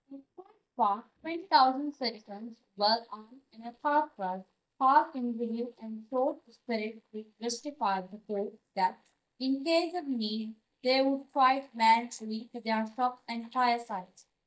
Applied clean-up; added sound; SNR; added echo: neural mask model DeepFilterNet 3.